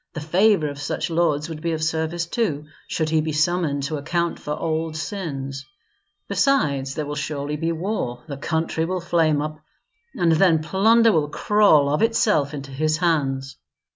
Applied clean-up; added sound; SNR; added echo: none; none; none; none.